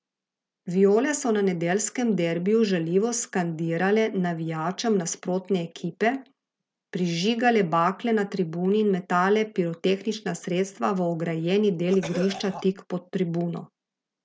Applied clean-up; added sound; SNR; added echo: none; Cough; 11 dB; none.